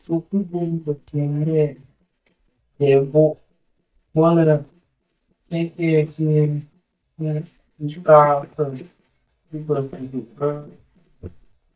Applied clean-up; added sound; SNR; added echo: neural mask model DeepFilterNet 3.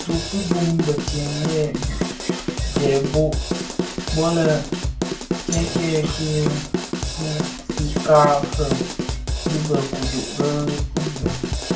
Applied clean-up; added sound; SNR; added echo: none; Drum / Drum kit; 2 dB; reverberation time 0.3 s.